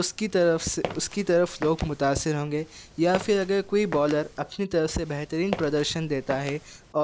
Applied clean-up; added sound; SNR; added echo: none; Walk, footsteps; 14 dB; none.